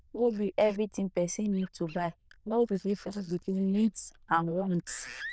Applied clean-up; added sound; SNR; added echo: neural diffusion model UNIVERSE++.